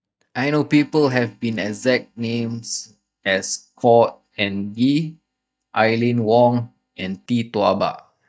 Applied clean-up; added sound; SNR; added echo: neural mask model DeepFilterNet 3.